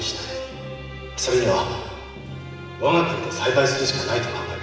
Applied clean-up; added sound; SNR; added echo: none; none; none; reverberation time 1.2 s.